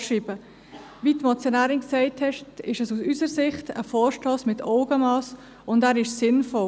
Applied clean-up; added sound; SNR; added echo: none; none; none; none.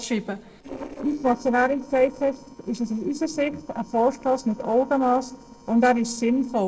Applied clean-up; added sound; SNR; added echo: neural separator model SepFormer DNS4.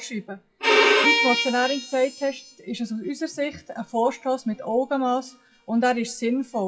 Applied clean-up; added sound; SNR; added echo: classical method WPE with log-MMSE.